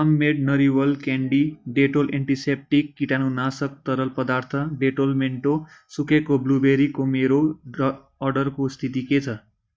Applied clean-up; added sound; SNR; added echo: neural mask model DeepFilterNet 3.